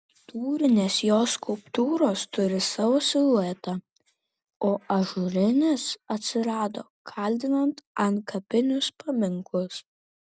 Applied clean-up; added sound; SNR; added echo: none; none; none; none.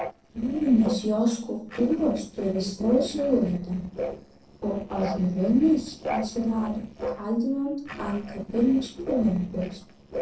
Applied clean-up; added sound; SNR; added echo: neural separator model SepFormer DNS4.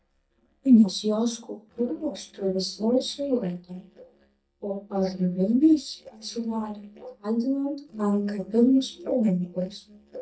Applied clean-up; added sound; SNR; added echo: neural mask model DeepFilterNet 3.